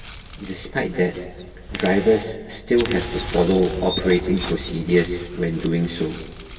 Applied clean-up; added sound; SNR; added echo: none; Chirp, tweet; 3 dB; reverberation time 1.9 s.